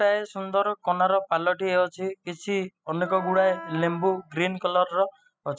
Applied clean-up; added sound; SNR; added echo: classical method spectral subtraction.